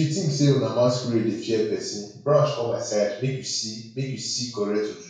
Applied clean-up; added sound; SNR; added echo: none; none; none; reverberation time 0.6 s.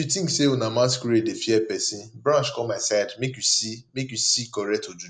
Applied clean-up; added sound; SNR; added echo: none; none; none; none.